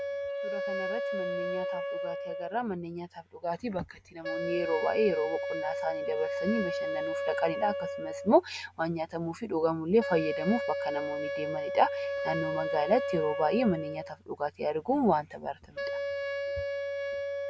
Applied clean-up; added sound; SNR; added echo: none; Wind instrument, woodwind instrument; 3 dB; none.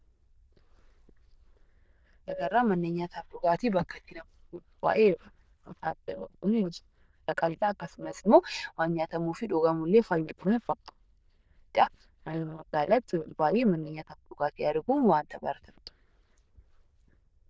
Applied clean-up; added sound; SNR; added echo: neural diffusion model UNIVERSE++.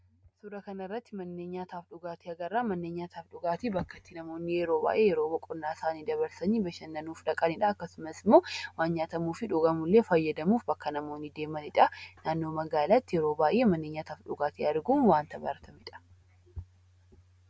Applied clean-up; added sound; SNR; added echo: none; none; none; none.